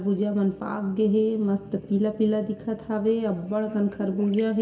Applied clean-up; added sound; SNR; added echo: none; Gurgling; 18 dB; reverberation time 1.9 s.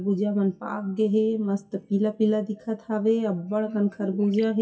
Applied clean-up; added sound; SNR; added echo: classical method WPE with log-MMSE.